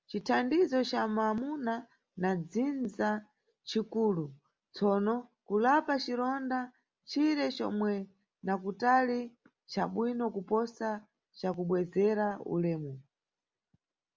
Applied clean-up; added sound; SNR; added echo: none; none; none; none.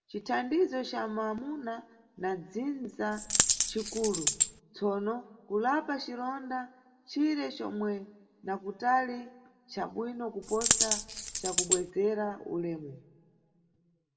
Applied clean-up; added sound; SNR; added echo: none; Coin (dropping); -5 dB; reverberation time 0.9 s.